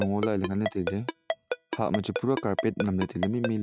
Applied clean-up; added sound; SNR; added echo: neural mask model RNNoise.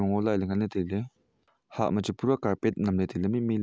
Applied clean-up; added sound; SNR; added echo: none; none; none; none.